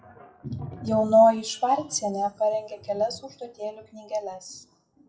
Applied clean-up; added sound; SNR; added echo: classical method WPE with log-MMSE.